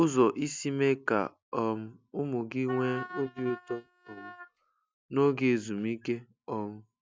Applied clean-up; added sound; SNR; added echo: neural mask model RNNoise.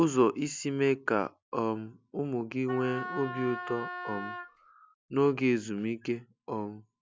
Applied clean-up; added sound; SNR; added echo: none; Wind instrument, woodwind instrument; 8 dB; none.